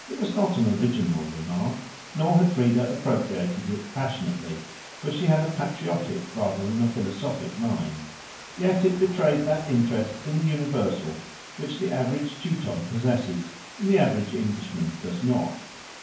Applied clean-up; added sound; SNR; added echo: none; Water; 17 dB; reverberation time 0.9 s.